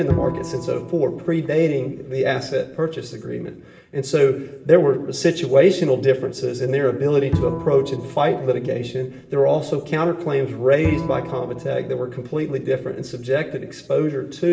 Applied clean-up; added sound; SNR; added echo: none; Bowed string instrument; 10 dB; reverberation time 0.8 s.